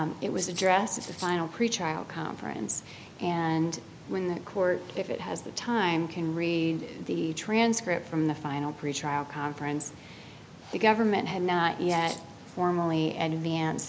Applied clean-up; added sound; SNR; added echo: none; Rattle (instrument); 15 dB; none.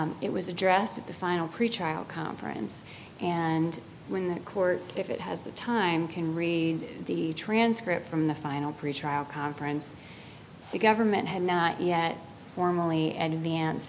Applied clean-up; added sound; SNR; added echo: none; none; none; none.